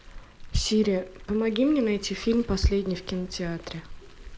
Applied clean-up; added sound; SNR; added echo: none; Car; 18 dB; none.